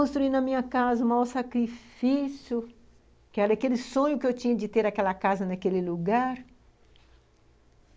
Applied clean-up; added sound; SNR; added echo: none; none; none; none.